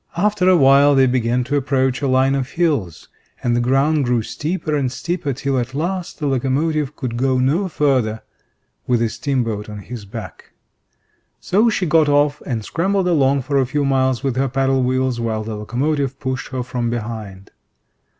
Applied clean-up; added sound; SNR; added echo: none; none; none; none.